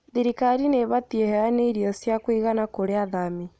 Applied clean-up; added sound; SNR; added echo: none; none; none; none.